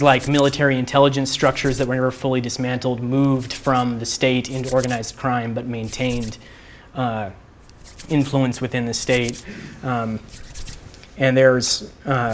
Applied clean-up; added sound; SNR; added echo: none; Hands; 20 dB; none.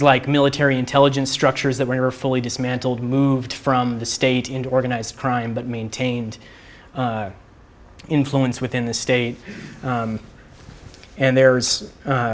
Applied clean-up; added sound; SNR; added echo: none; none; none; none.